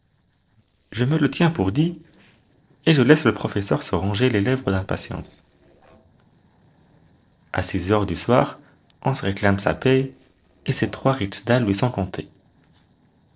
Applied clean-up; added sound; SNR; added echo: neural separator model SepFormer DNS4.